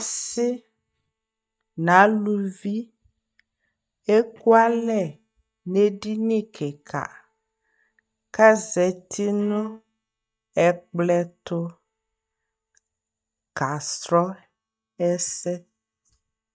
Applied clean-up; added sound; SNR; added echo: neural mask model DeepFilterNet 3.